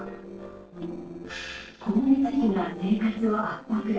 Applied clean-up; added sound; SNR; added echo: neural separator model SepFormer DNS4.